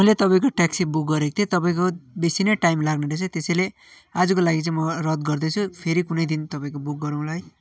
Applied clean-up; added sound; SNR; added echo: none; none; none; none.